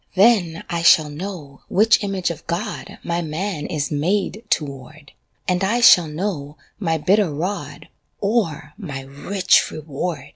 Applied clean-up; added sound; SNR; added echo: none; none; none; none.